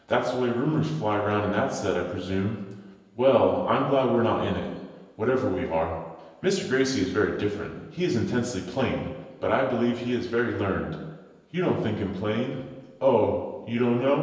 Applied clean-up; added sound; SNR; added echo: none; none; none; reverberation time 1.0 s.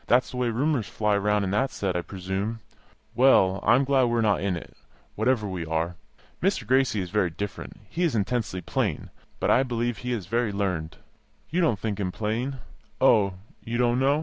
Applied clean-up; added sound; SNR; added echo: none; none; none; none.